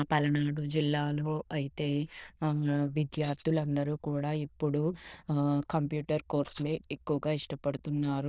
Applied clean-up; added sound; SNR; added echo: neural diffusion model UNIVERSE++.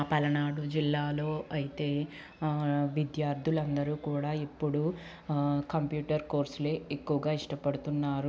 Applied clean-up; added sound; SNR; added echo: none; none; none; none.